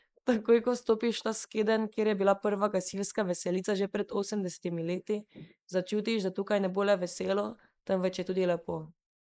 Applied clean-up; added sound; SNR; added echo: neural mask model Resemble Enhance denoiser.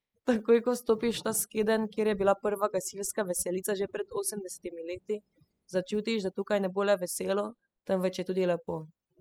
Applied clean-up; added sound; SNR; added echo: classical method spectral subtraction.